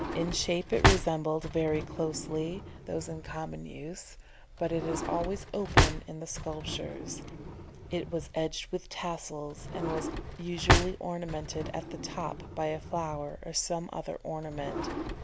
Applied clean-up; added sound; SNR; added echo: none; Drawer open or close; -1 dB; none.